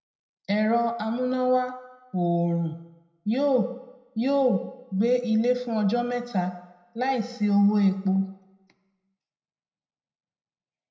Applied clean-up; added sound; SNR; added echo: none; none; none; reverberation time 0.8 s.